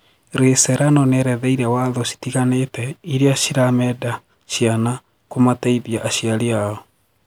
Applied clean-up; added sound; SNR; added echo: none; none; none; none.